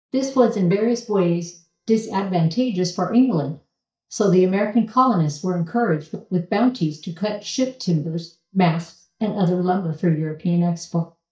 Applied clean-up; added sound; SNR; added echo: neural mask model DeepFilterNet 3.